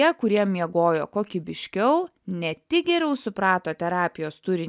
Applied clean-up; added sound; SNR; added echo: none; none; none; none.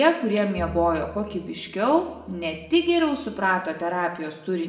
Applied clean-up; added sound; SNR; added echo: none; Bowed string instrument; 18 dB; reverberation time 0.9 s.